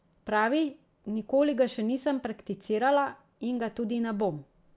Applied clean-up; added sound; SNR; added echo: none; none; none; none.